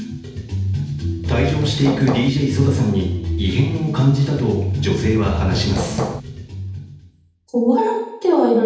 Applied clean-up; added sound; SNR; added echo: none; Hammer; 8 dB; reverberation time 0.8 s.